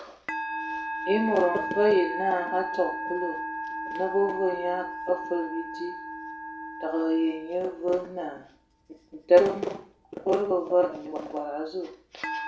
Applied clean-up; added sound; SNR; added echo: none; Musical instrument; 8 dB; reverberation time 0.4 s.